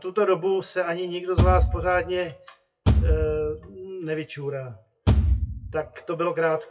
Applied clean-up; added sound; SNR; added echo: classical method WPE with log-MMSE.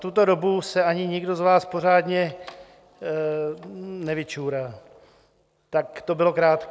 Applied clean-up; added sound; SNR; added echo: none; none; none; none.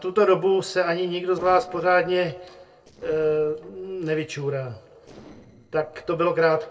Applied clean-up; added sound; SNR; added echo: neural separator model SepFormer DNS4.